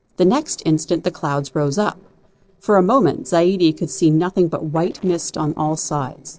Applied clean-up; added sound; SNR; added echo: neural separator model SepFormer DNS4.